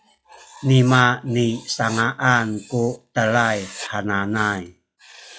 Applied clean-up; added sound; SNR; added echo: classical method log-MMSE.